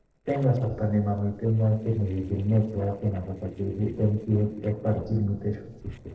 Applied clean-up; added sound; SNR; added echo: neural separator model SepFormer DNS4.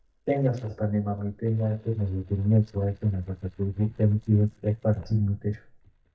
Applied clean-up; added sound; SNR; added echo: neural mask model DeepFilterNet 3.